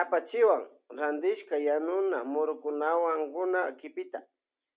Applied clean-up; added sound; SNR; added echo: none; none; none; none.